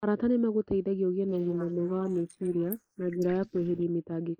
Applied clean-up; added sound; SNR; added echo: neural mask model Resemble Enhance denoiser.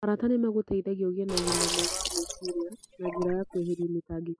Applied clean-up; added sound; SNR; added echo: classical method spectral subtraction.